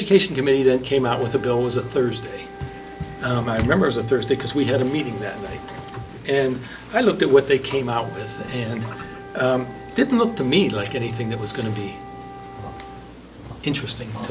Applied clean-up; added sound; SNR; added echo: none; Wind instrument, woodwind instrument; 18 dB; none.